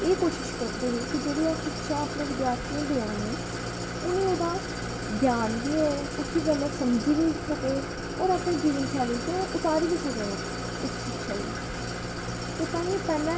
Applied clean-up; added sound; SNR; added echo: none; Idling; 4 dB; none.